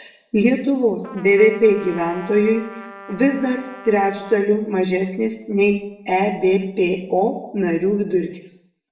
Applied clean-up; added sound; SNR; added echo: none; Trumpet; 19 dB; reverberation time 0.7 s.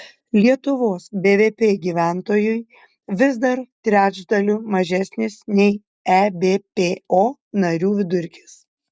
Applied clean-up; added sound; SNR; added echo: none; none; none; none.